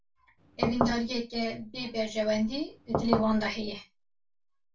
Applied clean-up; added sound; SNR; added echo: none; Knock / Wood; 0 dB; reverberation time 0.2 s.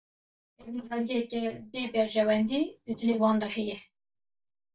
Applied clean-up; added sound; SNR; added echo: neural mask model DeepFilterNet 3.